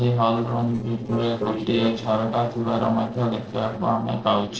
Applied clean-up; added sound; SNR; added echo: neural separator model SepFormer DNS4.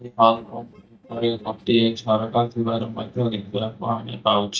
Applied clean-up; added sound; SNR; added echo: neural mask model DeepFilterNet 3.